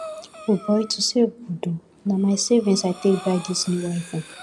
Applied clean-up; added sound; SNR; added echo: none; Breathing; 18 dB; none.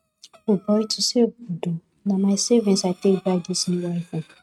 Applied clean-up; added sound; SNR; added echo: neural mask model RNNoise.